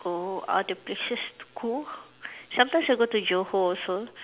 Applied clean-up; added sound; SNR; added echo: none; none; none; none.